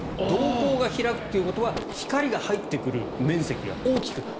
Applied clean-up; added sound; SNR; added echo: none; Gunshot, gunfire; 7 dB; none.